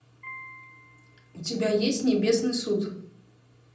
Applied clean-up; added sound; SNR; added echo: none; Piano; 19 dB; reverberation time 0.6 s.